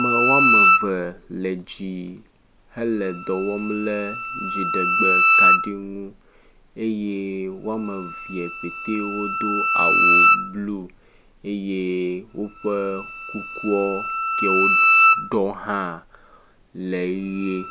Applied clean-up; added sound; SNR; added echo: none; Bowed string instrument; -5 dB; none.